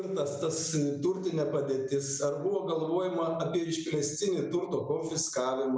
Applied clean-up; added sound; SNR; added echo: none; none; none; none.